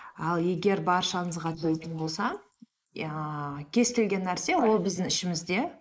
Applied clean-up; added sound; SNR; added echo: neural mask model Resemble Enhance denoiser.